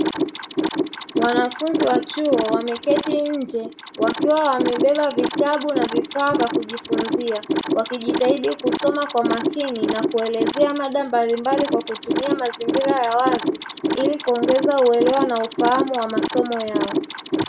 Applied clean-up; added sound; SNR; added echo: none; Mechanisms; 2 dB; none.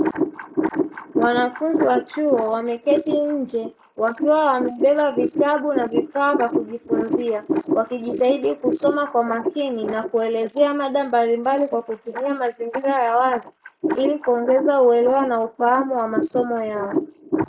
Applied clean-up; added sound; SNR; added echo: neural mask model Resemble Enhance denoiser.